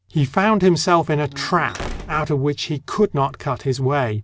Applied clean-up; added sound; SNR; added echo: none; Slam; 13 dB; none.